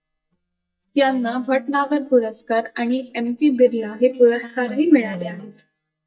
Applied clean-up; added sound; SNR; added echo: neural mask model DeepFilterNet 3.